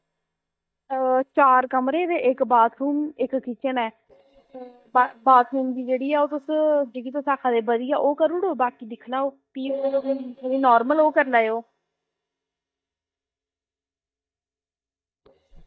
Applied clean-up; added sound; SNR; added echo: neural mask model DeepFilterNet 3.